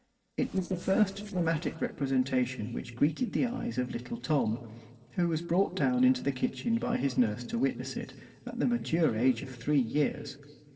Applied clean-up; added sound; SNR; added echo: neural separator model SepFormer DNS4.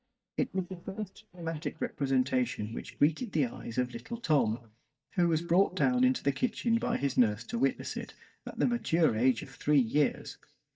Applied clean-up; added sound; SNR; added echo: neural mask model DeepFilterNet 3.